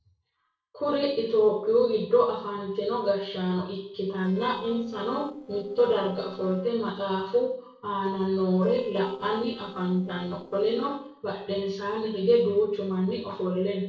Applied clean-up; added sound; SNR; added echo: neural separator model SepFormer DNS4.